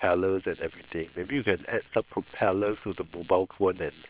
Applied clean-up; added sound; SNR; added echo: neural separator model SepFormer WHAM!.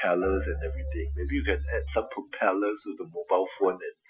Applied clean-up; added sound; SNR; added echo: classical method Wiener filter.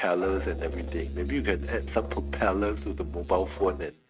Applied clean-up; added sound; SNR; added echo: neural mask model RNNoise.